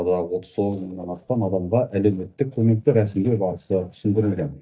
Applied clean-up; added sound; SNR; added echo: neural mask model DeepFilterNet 3.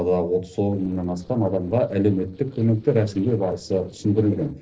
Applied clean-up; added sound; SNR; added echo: neural separator model SepFormer DNS4.